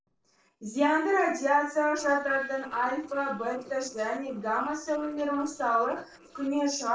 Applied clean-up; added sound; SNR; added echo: neural separator model SepFormer DNS4.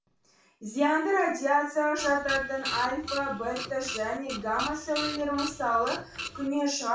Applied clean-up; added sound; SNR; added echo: none; Printer; 9 dB; reverberation time 0.4 s.